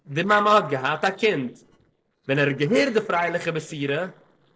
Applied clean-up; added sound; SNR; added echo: neural separator model SepFormer DNS4.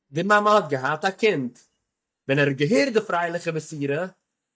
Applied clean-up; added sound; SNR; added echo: neural mask model DeepFilterNet 3.